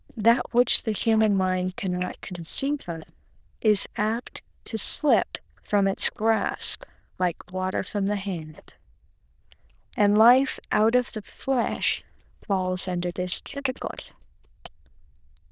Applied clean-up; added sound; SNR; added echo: neural diffusion model UNIVERSE++.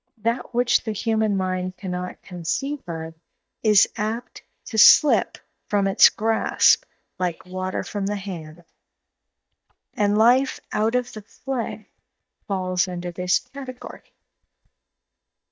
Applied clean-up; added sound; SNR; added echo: neural mask model DeepFilterNet 3.